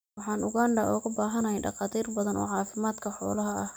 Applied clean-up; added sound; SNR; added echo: none; none; none; none.